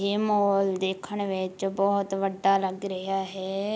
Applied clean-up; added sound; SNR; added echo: none; none; none; none.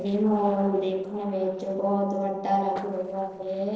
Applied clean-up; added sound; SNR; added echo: neural separator model SepFormer DNS4.